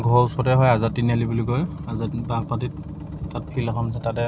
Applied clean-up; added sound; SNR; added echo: none; none; none; none.